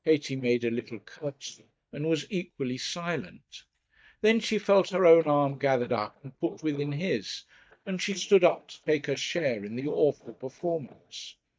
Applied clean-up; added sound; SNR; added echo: neural mask model DeepFilterNet 3.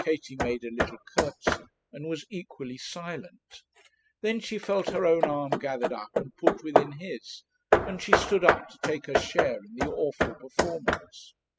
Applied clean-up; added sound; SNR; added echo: classical method spectral subtraction.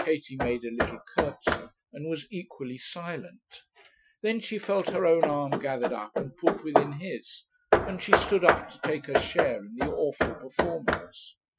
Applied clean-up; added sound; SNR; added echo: classical method Wiener filter.